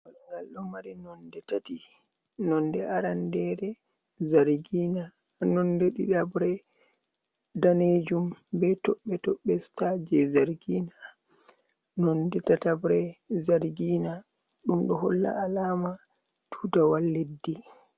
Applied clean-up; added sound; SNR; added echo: none; none; none; none.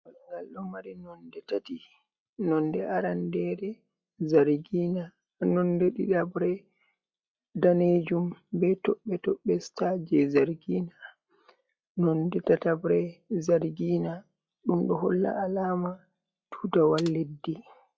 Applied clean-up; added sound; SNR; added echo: classical method log-MMSE.